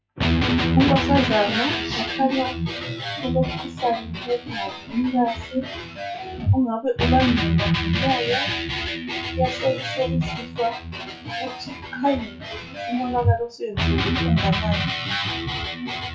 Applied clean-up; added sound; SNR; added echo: classical method WPE with log-MMSE.